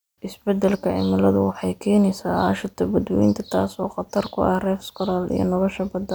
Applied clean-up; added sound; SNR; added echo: none; none; none; none.